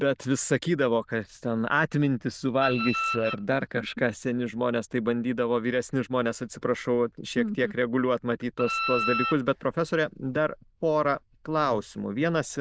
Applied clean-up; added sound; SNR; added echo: neural diffusion model UNIVERSE++.